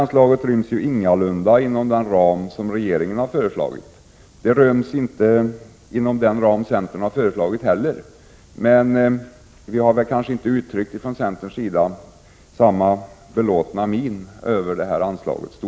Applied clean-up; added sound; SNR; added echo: none; none; none; none.